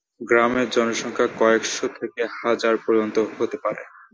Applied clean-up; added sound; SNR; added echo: none; none; none; none.